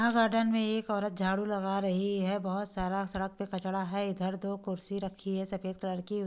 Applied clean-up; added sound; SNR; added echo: none; none; none; none.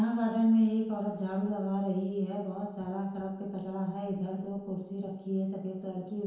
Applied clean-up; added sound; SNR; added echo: none; none; none; reverberation time 1.0 s.